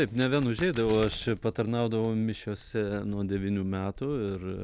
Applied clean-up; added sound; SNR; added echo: none; Crack; 19 dB; none.